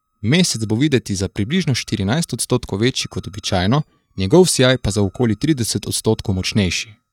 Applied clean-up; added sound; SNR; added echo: neural mask model DeepFilterNet 3.